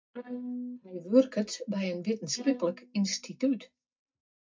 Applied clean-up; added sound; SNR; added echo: neural mask model DeepFilterNet 3.